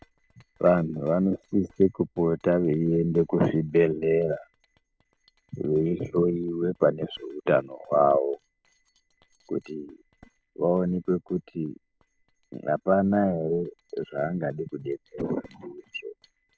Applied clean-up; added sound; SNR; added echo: neural separator model SepFormer DNS4.